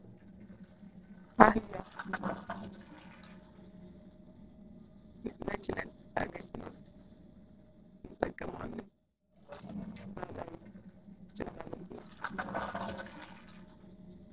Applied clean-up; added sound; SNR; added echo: neural separator model SepFormer DNS4.